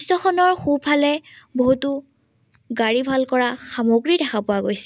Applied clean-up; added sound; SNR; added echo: none; none; none; none.